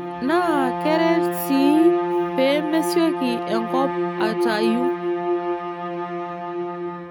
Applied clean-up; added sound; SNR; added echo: none; Bowed string instrument; 1 dB; none.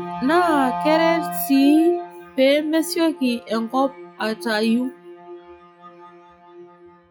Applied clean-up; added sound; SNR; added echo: classical method log-MMSE.